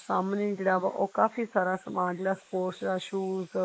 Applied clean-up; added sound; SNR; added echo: neural mask model Resemble Enhance denoiser.